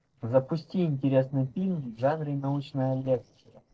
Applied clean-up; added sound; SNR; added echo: neural separator model SepFormer DNS4.